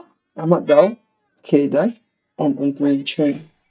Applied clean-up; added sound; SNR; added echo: neural mask model DeepFilterNet 3.